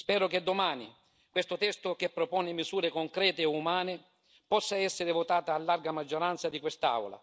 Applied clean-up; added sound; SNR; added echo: none; none; none; none.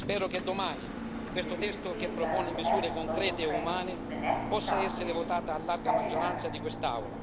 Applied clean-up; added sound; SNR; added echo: none; Subway, metro, underground; 0 dB; none.